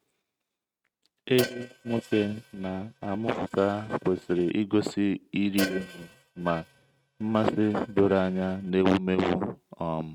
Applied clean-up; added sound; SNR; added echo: neural mask model RNNoise.